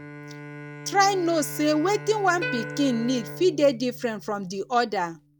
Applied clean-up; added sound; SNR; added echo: none; Plucked string instrument + Bowed string instrument; 13 dB; none.